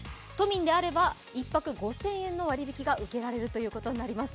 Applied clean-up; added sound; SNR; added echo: none; Rattle (instrument); 11 dB; none.